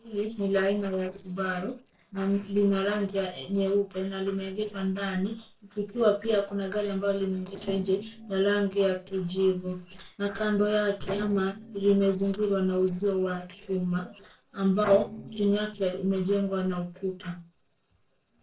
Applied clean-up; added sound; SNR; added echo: neural separator model SepFormer DNS4.